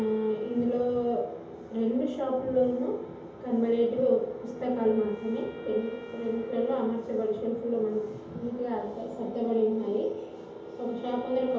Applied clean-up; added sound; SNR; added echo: none; Wind instrument, woodwind instrument; 19 dB; reverberation time 0.8 s.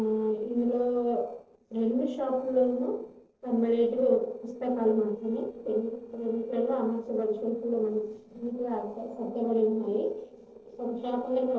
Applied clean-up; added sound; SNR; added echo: neural separator model SepFormer DNS4.